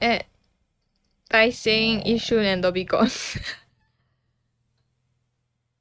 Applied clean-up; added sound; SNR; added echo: neural mask model RNNoise.